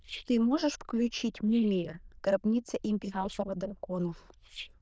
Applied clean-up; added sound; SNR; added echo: neural diffusion model UNIVERSE++.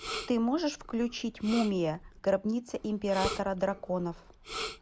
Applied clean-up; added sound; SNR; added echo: none; Respiratory sounds; 11 dB; none.